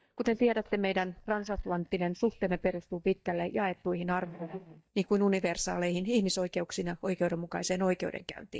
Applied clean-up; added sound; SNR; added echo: neural mask model DeepFilterNet 3.